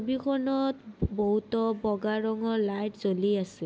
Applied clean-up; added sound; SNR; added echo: none; none; none; none.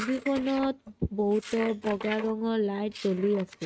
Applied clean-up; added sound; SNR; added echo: neural mask model RNNoise.